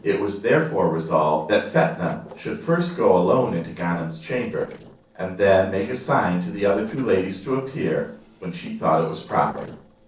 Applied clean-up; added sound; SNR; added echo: neural separator model SepFormer DNS4.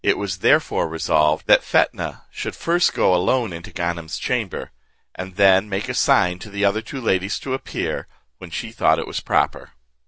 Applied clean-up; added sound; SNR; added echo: none; none; none; none.